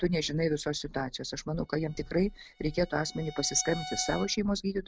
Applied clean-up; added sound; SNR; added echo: none; Bowed string instrument; 15 dB; none.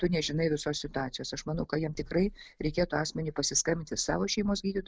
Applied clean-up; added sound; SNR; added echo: none; none; none; none.